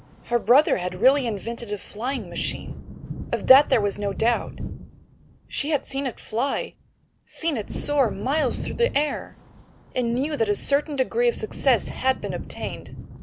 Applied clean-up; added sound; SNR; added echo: none; Thunder / Wind; 11 dB; none.